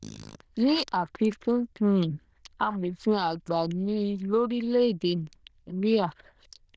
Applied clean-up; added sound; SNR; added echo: neural diffusion model UNIVERSE++.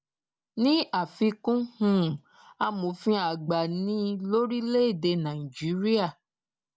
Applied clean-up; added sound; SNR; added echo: none; none; none; none.